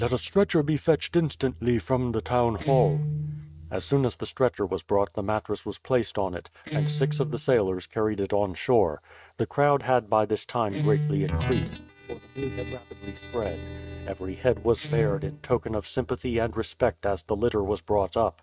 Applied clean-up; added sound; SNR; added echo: neural mask model RNNoise.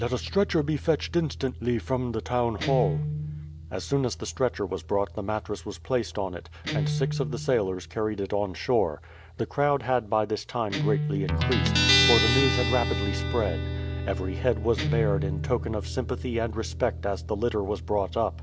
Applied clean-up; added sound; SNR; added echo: none; Guitar + Guitar; 2 dB; none.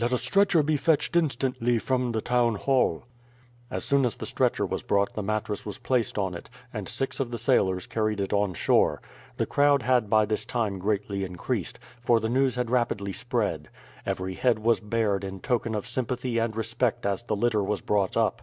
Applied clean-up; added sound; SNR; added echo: none; none; none; none.